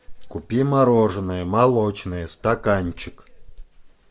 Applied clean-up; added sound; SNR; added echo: none; none; none; none.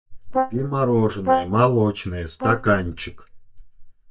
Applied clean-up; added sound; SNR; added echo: neural mask model DeepFilterNet 3.